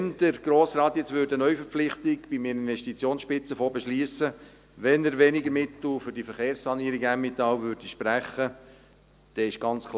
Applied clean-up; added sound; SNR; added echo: none; none; none; none.